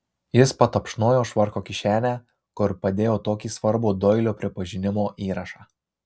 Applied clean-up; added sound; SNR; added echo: none; none; none; none.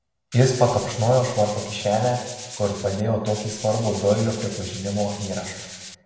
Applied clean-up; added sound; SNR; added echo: none; Tools; 14 dB; reverberation time 1.1 s.